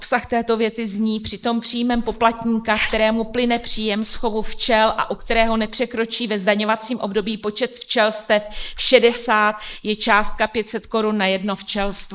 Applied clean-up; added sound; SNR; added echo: neural mask model Resemble Enhance denoiser.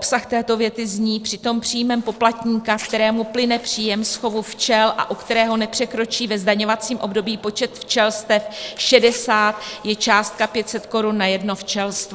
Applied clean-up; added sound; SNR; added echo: neural separator model SepFormer DNS4.